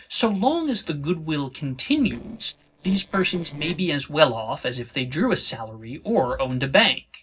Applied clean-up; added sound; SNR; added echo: neural separator model SepFormer DNS4.